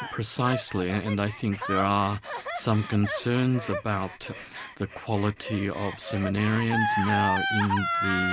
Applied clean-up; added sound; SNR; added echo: none; Gasp; 5 dB; none.